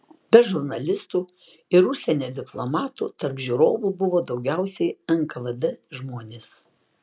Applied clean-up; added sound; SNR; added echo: none; none; none; none.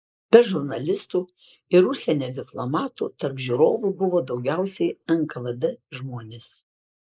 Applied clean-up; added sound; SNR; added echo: neural mask model Resemble Enhance denoiser.